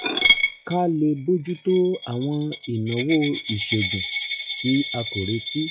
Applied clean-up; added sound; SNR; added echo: classical method log-MMSE.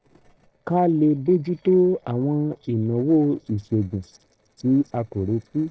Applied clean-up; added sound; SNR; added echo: neural separator model SepFormer DNS4.